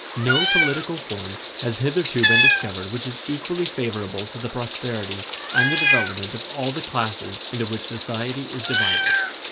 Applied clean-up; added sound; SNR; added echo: none; Meow; -5 dB; none.